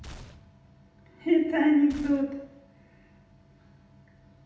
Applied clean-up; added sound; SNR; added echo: none; Gunshot, gunfire; 19 dB; reverberation time 0.8 s.